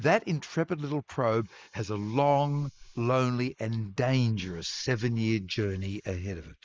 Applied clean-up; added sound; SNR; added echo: neural mask model Resemble Enhance denoiser.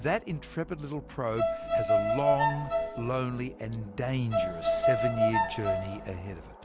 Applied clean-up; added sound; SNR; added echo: none; Bowed string instrument; -4 dB; none.